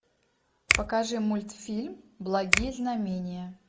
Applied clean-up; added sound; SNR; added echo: none; Finger snapping; 2 dB; none.